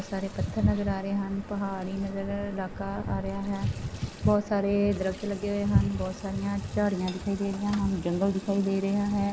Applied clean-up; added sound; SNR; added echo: none; Sink (filling or washing) / Water tap, faucet + Traffic noise, roadway noise; 18 dB; none.